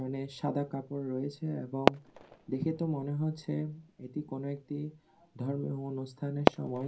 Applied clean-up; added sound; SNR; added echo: none; Fireworks; 2 dB; reverberation time 0.3 s.